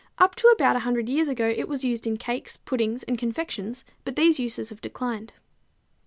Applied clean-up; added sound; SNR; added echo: none; none; none; none.